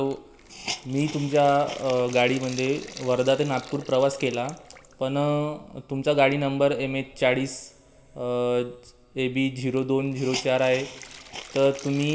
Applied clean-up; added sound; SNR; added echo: none; Hiss; 17 dB; reverberation time 1.8 s.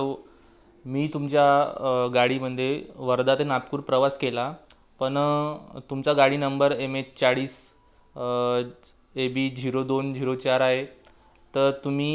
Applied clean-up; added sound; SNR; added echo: none; none; none; none.